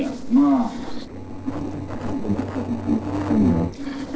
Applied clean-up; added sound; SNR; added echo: neural separator model SepFormer DNS4.